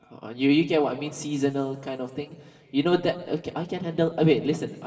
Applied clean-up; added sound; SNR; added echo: none; none; none; reverberation time 2.3 s.